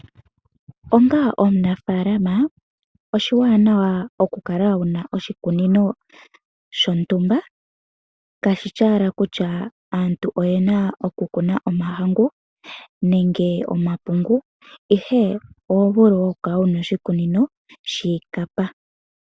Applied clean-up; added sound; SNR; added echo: none; none; none; none.